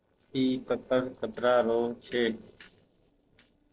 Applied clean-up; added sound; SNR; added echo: neural separator model SepFormer DNS4.